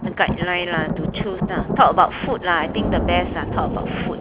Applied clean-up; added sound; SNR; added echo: none; Thunder; 3 dB; none.